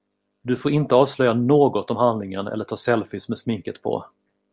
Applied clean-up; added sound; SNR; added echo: none; none; none; none.